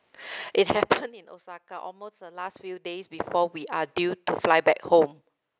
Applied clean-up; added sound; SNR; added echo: none; none; none; none.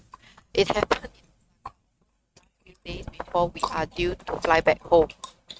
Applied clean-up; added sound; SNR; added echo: neural mask model RNNoise.